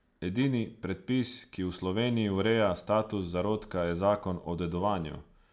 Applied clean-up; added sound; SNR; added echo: none; none; none; none.